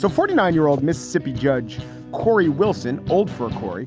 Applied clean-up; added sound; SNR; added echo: none; none; none; none.